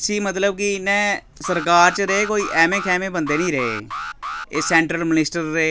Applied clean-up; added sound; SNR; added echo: none; Alarm; 10 dB; none.